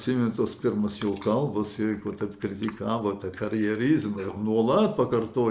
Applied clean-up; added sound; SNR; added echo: neural mask model Resemble Enhance denoiser.